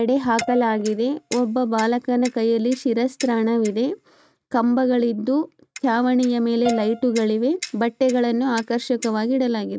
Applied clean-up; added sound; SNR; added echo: neural mask model RNNoise.